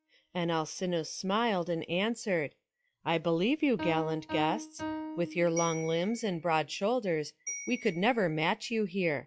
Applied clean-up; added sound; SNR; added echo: classical method log-MMSE.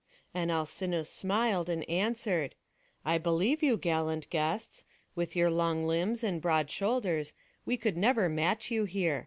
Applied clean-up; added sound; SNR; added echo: none; none; none; none.